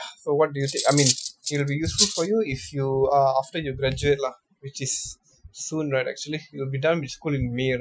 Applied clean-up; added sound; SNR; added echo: classical method Wiener filter.